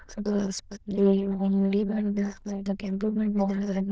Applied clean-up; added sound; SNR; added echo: neural diffusion model UNIVERSE++.